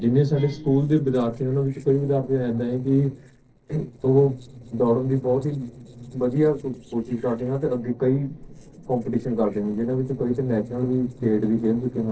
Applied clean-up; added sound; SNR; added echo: neural separator model SepFormer DNS4.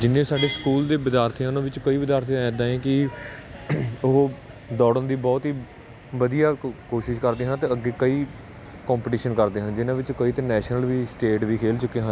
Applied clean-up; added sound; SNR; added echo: none; none; none; none.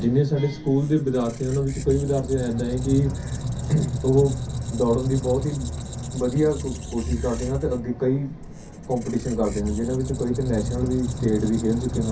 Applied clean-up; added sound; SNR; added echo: none; Squeak; 7 dB; reverberation time 0.3 s.